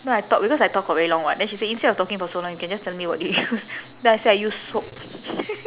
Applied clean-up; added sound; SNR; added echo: none; none; none; none.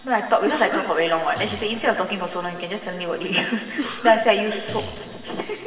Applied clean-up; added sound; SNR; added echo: none; Cough; 10 dB; reverberation time 2.1 s.